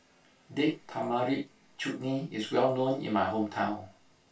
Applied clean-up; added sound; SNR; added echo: none; none; none; reverberation time 0.2 s.